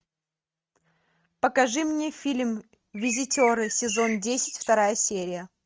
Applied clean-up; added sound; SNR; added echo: neural mask model RNNoise.